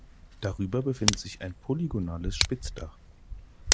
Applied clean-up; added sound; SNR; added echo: none; Tick; 0 dB; none.